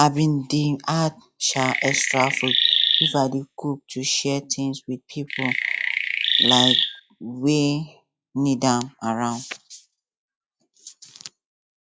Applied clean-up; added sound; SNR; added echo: classical method log-MMSE.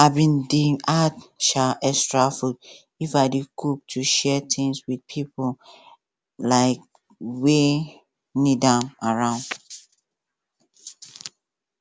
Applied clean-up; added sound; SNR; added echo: none; none; none; none.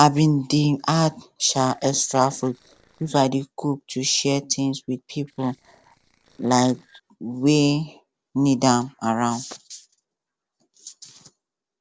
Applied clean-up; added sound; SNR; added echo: neural separator model SepFormer DNS4.